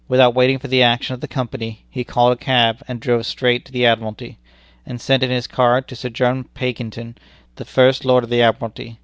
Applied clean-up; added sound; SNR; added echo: none; none; none; none.